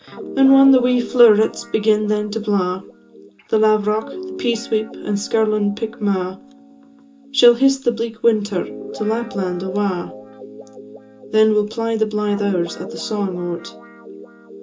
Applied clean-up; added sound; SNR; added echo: none; Guitar; 16 dB; reverberation time 0.2 s.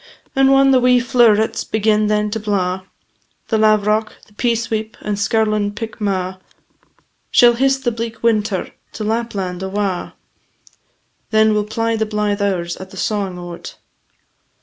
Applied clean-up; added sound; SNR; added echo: none; none; none; none.